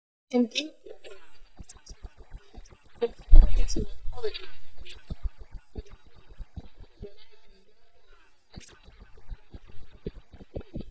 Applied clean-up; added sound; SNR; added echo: neural mask model DeepFilterNet 3.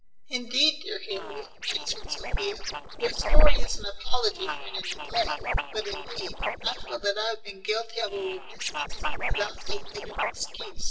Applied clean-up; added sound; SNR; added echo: neural separator model SepFormer DNS4.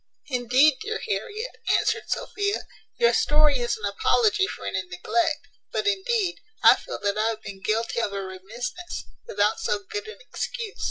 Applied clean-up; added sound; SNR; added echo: none; none; none; none.